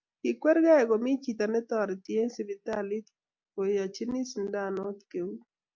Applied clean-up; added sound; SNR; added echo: none; none; none; none.